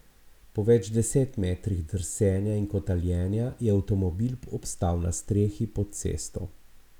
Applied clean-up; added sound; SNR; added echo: none; none; none; none.